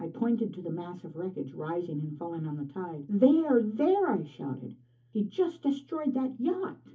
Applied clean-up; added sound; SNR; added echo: none; none; none; reverberation time 0.3 s.